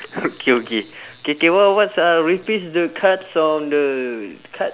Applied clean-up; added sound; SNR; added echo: none; none; none; none.